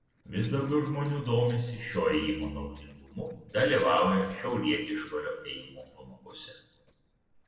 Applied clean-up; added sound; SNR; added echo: neural separator model SepFormer DNS4.